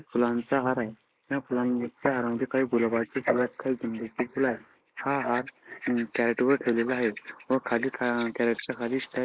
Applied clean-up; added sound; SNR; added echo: neural mask model Resemble Enhance denoiser.